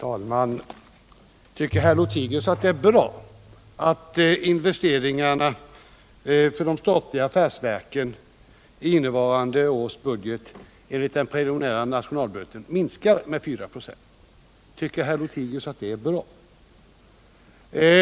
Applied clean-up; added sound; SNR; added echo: none; Bowed string instrument; 9 dB; none.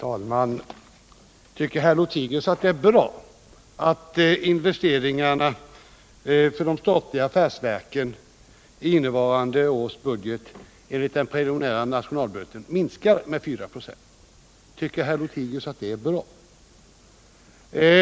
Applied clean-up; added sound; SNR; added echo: none; none; none; none.